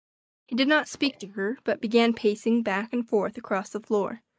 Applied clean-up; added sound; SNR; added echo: neural mask model DeepFilterNet 3.